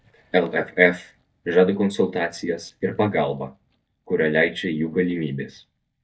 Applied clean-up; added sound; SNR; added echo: neural mask model DeepFilterNet 3.